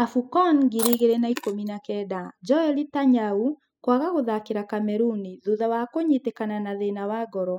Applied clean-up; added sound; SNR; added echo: classical method spectral subtraction.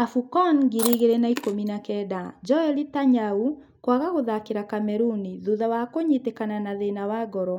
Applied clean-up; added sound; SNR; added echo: none; Chewing, mastication; 10 dB; none.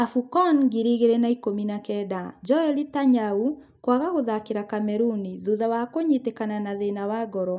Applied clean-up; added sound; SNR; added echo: none; none; none; none.